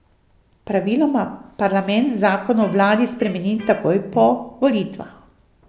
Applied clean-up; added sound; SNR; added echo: none; Electric guitar; 20 dB; none.